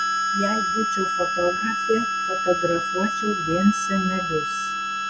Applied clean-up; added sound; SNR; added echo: none; Harmonica; -1 dB; none.